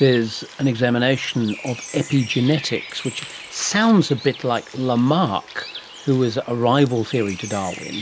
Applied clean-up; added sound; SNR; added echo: none; Bird; 16 dB; none.